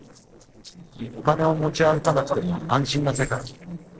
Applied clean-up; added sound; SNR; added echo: neural separator model SepFormer DNS4.